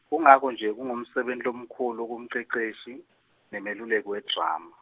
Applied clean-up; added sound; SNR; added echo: none; none; none; none.